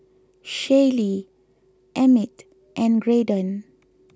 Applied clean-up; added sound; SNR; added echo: none; none; none; none.